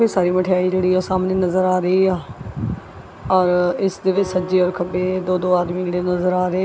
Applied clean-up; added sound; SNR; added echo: none; Acoustic guitar; 18 dB; none.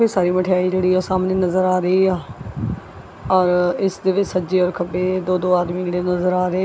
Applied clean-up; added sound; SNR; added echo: none; none; none; none.